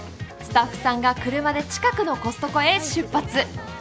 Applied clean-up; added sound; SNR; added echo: none; none; none; none.